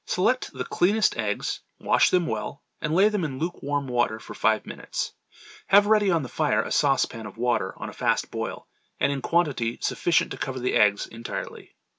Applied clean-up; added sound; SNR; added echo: none; none; none; none.